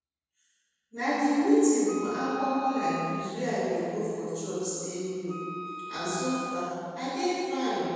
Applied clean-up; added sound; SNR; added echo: none; Wind instrument, woodwind instrument; 11 dB; reverberation time 2.1 s.